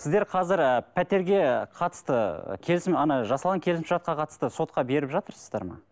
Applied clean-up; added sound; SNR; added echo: none; none; none; none.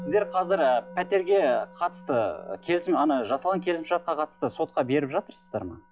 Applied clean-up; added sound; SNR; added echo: classical method log-MMSE.